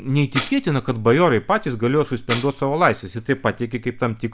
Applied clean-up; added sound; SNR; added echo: none; Tambourine; 14 dB; none.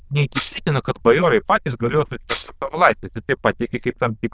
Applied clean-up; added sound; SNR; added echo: neural diffusion model UNIVERSE++.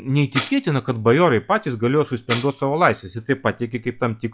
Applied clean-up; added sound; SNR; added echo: classical method log-MMSE.